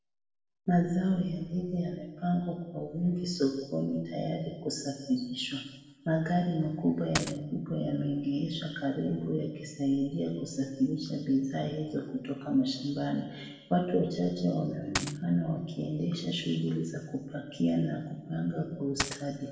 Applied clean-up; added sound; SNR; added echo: none; Coin (dropping); 3 dB; reverberation time 1.1 s.